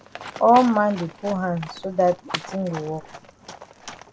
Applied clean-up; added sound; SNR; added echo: none; Livestock, farm animals, working animals; 14 dB; none.